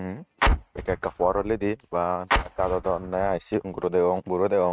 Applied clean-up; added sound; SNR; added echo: neural mask model RNNoise.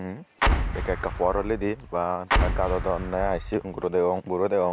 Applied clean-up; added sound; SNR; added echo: none; Explosion; 1 dB; none.